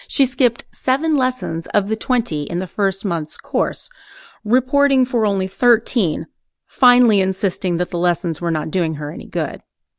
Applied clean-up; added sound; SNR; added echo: none; none; none; none.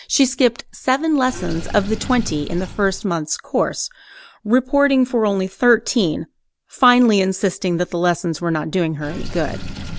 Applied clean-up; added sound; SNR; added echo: none; Sink (filling or washing) / Water; 13 dB; none.